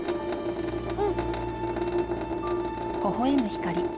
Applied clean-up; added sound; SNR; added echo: none; Drip / Sink (filling or washing) / Water tap, faucet; -1 dB; none.